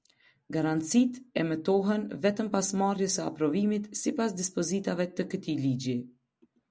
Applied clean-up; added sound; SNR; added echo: none; none; none; none.